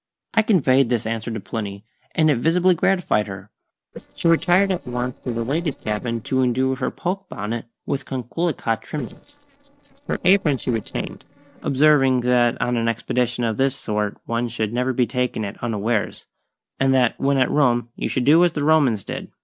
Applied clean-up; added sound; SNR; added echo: neural separator model SepFormer DNS4.